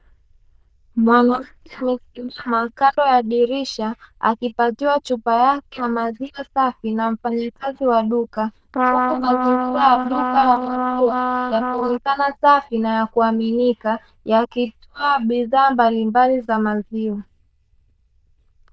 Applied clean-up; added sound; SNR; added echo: neural diffusion model UNIVERSE++.